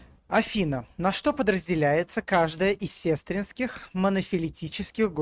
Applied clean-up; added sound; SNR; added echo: neural mask model RNNoise.